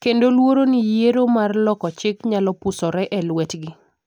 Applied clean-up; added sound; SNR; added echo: none; none; none; none.